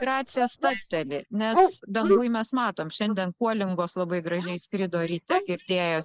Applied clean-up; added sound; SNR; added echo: neural mask model Resemble Enhance denoiser.